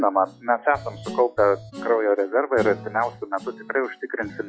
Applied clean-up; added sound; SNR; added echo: classical method log-MMSE.